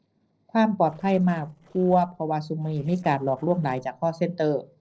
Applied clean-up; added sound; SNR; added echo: neural separator model SepFormer DNS4.